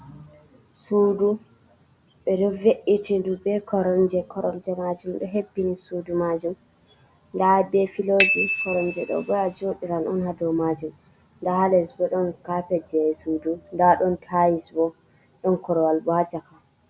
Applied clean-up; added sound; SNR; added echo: none; Bicycle bell; 5 dB; none.